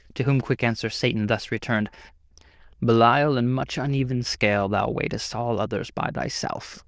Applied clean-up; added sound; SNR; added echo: neural diffusion model UNIVERSE++.